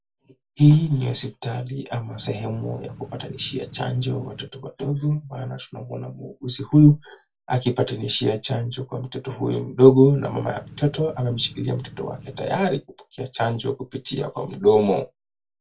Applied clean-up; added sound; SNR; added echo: none; Engine / Truck / Car; 18 dB; reverberation time 0.1 s.